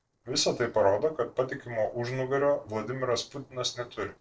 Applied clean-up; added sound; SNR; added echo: neural separator model SepFormer DNS4.